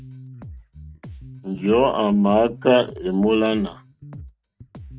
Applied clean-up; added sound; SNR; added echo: neural mask model RNNoise.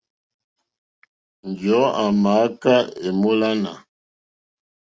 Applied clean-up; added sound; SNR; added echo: none; none; none; none.